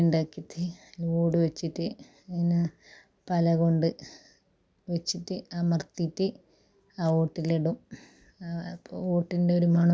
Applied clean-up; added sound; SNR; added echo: none; none; none; none.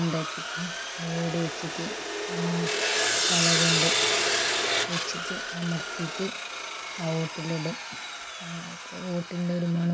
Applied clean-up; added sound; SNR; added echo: none; Sawing; -3 dB; none.